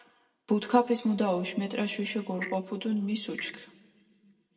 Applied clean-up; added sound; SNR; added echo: none; Clock; 15 dB; reverberation time 1.2 s.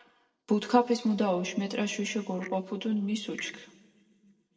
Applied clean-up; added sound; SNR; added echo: neural separator model SepFormer DNS4.